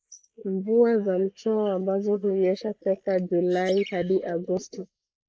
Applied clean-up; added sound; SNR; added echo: neural mask model Resemble Enhance denoiser.